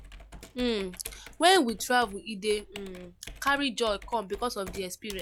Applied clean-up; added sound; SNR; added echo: none; Computer keyboard; 17 dB; none.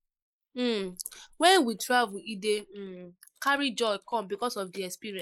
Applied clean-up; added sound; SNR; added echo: neural mask model Resemble Enhance denoiser.